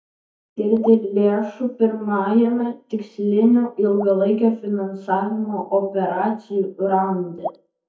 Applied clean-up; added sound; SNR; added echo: neural mask model DeepFilterNet 3.